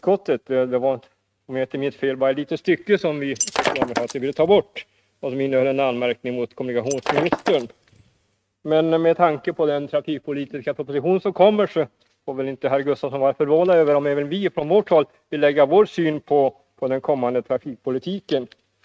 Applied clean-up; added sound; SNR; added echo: neural mask model RNNoise.